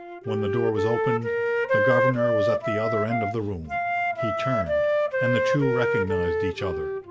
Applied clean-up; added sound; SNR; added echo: none; Wind instrument, woodwind instrument; -4 dB; reverberation time 1.9 s.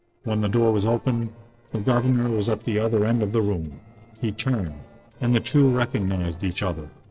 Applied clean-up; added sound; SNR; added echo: neural separator model SepFormer DNS4.